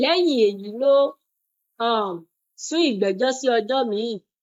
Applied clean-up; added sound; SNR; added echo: neural mask model Resemble Enhance denoiser.